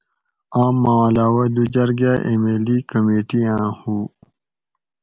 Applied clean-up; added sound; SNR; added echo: none; none; none; none.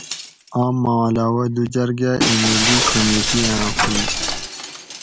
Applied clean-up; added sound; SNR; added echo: none; Shatter + Coin (dropping); 1 dB; none.